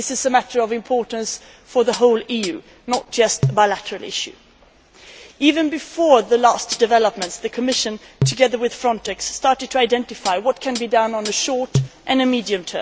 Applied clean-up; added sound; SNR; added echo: none; Hi-hat; 8 dB; none.